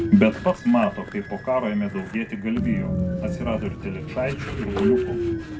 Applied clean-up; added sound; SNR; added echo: none; Train; 4 dB; reverberation time 0.2 s.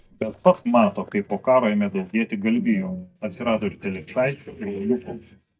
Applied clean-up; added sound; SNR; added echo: neural mask model DeepFilterNet 3.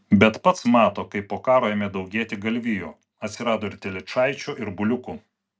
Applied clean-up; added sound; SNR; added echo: none; none; none; none.